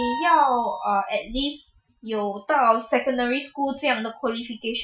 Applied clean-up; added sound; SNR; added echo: classical method Wiener filter.